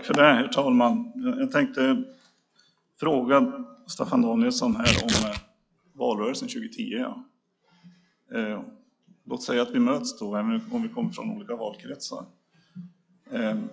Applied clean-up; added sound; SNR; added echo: classical method log-MMSE.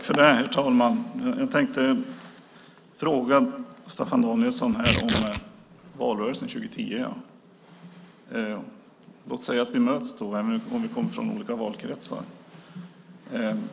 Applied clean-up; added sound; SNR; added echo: none; Tearing; 4 dB; none.